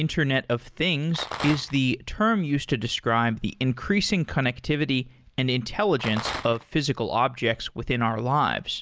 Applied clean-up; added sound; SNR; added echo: none; Rattle; 9 dB; none.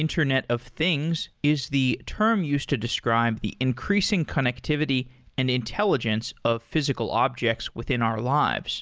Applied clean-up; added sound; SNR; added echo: none; none; none; none.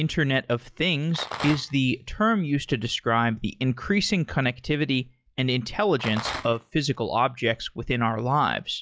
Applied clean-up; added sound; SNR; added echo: classical method log-MMSE.